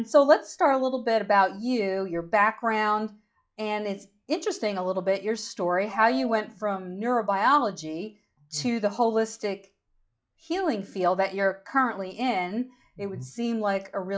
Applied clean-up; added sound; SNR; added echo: classical method log-MMSE.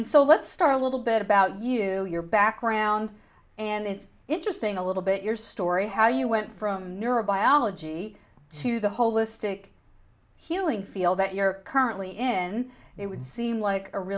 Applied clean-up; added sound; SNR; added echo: none; Dog; 17 dB; none.